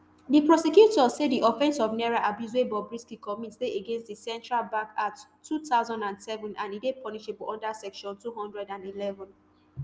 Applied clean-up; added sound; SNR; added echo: none; none; none; none.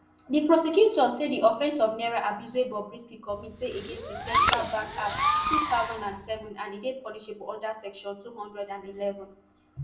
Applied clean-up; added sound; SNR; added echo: none; Fireworks; -1 dB; reverberation time 0.4 s.